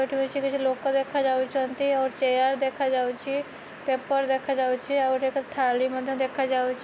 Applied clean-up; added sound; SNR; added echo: none; none; none; none.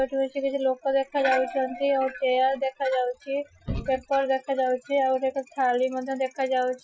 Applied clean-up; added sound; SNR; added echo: classical method Wiener filter.